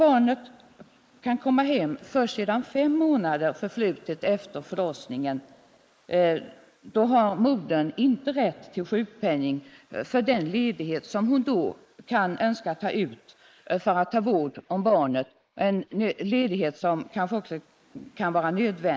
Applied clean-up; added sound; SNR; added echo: neural mask model Resemble Enhance denoiser.